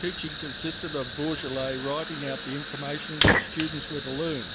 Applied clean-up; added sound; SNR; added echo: none; Fire; -5 dB; none.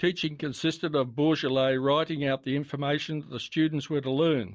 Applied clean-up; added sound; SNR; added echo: none; none; none; none.